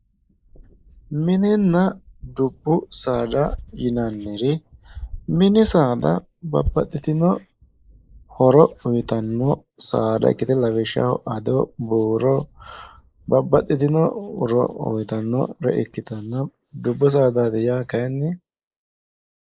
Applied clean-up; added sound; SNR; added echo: neural mask model Resemble Enhance denoiser.